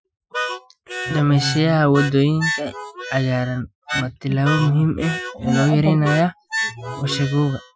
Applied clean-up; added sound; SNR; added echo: classical method Wiener filter.